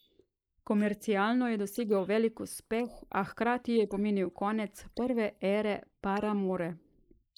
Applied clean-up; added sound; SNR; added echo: neural mask model Resemble Enhance denoiser.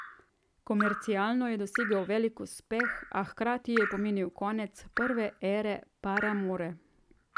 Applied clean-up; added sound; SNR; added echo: none; Drip; 7 dB; none.